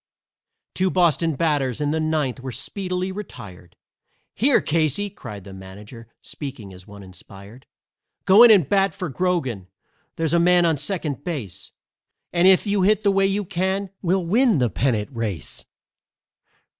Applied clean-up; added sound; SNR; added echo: none; none; none; none.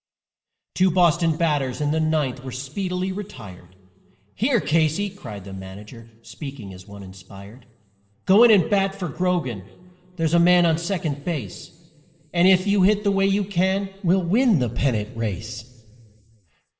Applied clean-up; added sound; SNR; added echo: none; none; none; reverberation time 2.6 s.